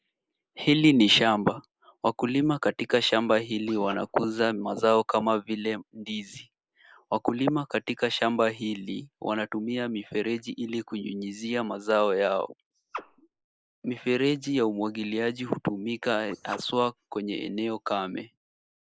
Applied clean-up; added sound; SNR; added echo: neural mask model Resemble Enhance denoiser.